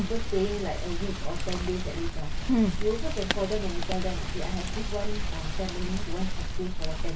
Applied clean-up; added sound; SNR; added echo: none; Rain; -4 dB; reverberation time 0.2 s.